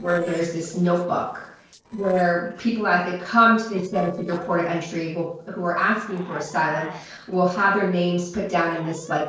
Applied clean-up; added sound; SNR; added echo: neural separator model SepFormer DNS4.